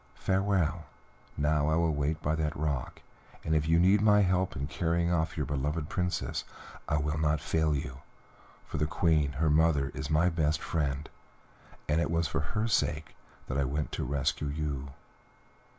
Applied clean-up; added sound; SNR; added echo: none; none; none; none.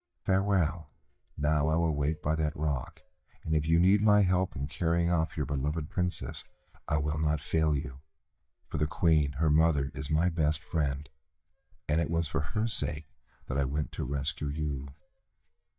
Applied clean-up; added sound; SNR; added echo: neural mask model DeepFilterNet 3.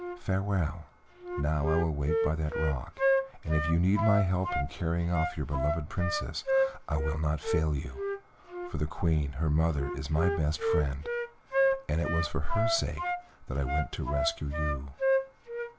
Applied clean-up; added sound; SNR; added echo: none; Wind instrument, woodwind instrument; 3 dB; none.